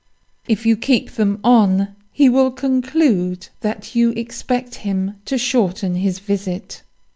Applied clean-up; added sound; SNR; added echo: none; none; none; none.